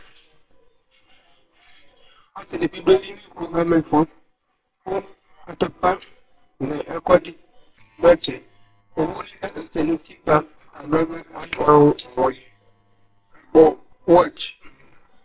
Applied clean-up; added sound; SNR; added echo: neural separator model SepFormer WHAMR!.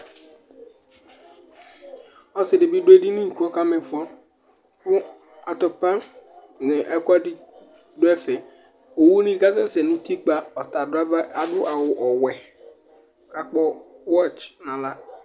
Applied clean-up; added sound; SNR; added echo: none; none; none; none.